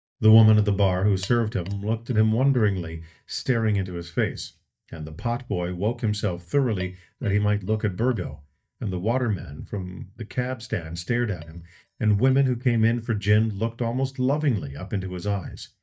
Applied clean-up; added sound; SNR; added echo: neural mask model DeepFilterNet 3.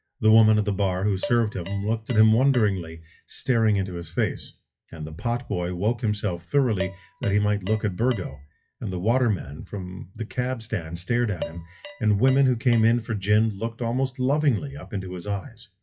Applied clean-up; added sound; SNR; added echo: classical method WPE with log-MMSE.